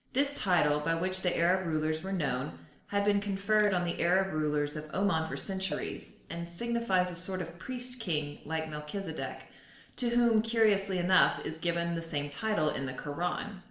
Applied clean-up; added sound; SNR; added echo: neural separator model SepFormer DNS4.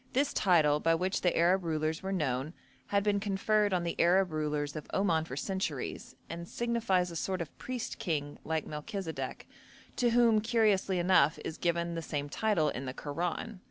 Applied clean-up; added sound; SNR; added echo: none; none; none; none.